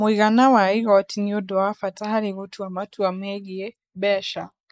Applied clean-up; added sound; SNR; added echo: neural mask model Resemble Enhance denoiser.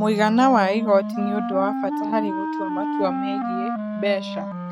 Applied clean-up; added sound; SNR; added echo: neural mask model RNNoise.